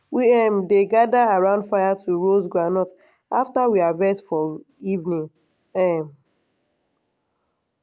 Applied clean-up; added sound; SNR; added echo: none; none; none; none.